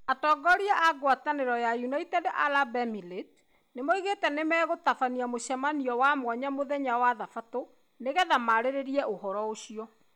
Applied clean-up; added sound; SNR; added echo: none; none; none; none.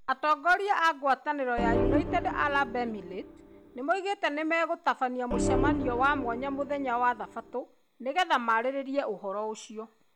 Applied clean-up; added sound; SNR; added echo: none; Organ; 2 dB; none.